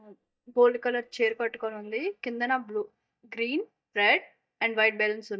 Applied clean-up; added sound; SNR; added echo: neural mask model DeepFilterNet 3.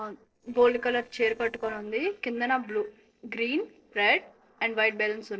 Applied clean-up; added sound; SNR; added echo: neural separator model SepFormer DNS4.